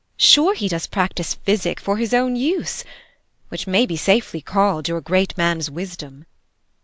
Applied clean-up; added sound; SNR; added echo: none; none; none; none.